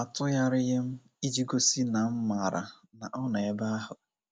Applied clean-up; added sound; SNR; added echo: none; none; none; none.